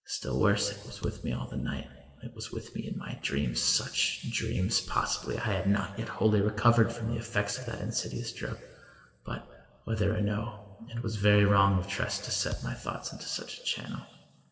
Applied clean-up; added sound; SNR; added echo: neural separator model SepFormer DNS4.